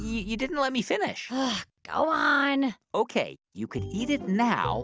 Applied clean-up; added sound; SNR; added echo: none; none; none; none.